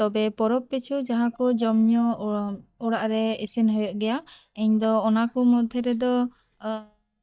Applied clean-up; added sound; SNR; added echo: neural mask model DeepFilterNet 3.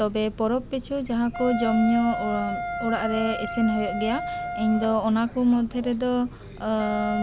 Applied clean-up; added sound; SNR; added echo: none; Wind instrument, woodwind instrument; 8 dB; none.